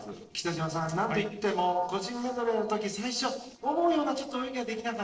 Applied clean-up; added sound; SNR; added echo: neural separator model SepFormer DNS4.